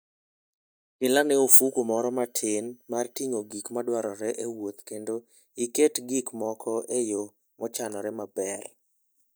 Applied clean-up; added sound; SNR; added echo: neural mask model DeepFilterNet 3.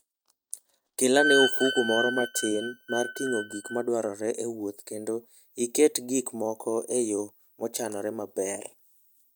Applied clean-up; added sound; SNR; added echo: neural mask model RNNoise.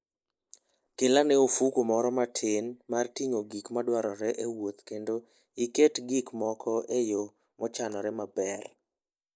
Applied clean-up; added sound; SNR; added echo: neural mask model Resemble Enhance denoiser.